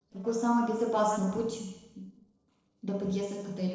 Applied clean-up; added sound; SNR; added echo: neural separator model SepFormer DNS4.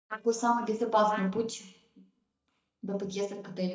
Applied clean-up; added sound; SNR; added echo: neural mask model DeepFilterNet 3.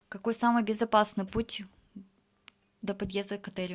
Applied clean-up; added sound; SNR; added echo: none; none; none; none.